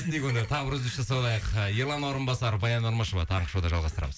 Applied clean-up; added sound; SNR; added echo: none; none; none; none.